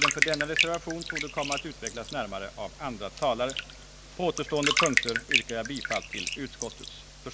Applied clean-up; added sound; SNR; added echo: none; Bathtub (filling or washing); -1 dB; none.